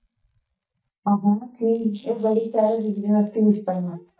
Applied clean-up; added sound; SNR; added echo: neural mask model DeepFilterNet 3.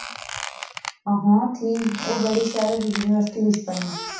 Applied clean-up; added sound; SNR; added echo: none; Squeak; 12 dB; reverberation time 0.7 s.